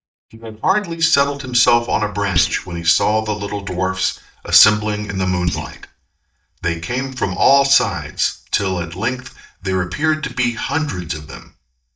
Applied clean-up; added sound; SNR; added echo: neural mask model DeepFilterNet 3.